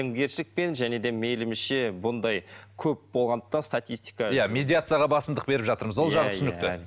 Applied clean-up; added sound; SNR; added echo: none; none; none; none.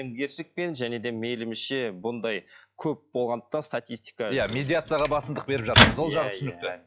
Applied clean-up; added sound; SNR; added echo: classical method log-MMSE.